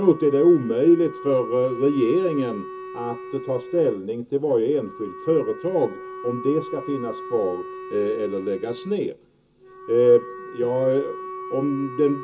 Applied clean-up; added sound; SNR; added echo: none; Wind instrument, woodwind instrument; 14 dB; reverberation time 0.2 s.